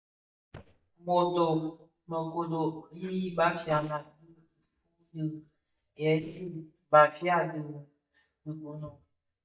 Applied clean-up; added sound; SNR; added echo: neural mask model DeepFilterNet 3.